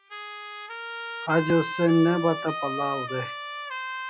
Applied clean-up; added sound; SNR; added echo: classical method log-MMSE.